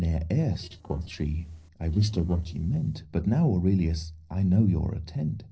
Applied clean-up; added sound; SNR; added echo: neural separator model SepFormer DNS4.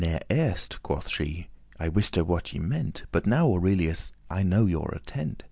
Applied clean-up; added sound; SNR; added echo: none; none; none; none.